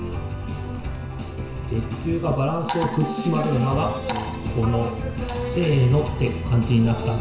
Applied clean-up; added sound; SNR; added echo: none; Acoustic guitar; 16 dB; reverberation time 0.9 s.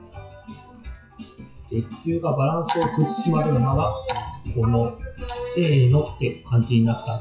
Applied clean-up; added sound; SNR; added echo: classical method WPE with log-MMSE.